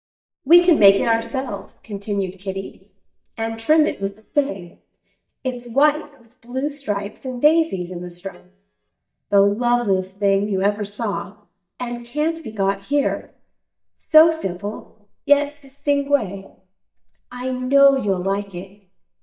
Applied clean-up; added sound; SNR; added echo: neural mask model DeepFilterNet 3.